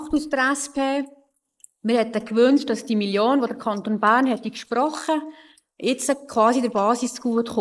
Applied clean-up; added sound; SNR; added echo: neural mask model Resemble Enhance denoiser.